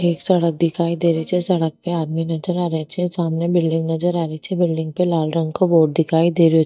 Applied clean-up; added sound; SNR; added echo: neural mask model DeepFilterNet 3.